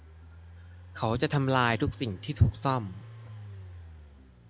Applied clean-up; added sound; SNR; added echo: none; Engine; 15 dB; none.